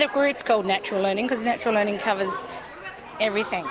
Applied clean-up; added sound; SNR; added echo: none; none; none; none.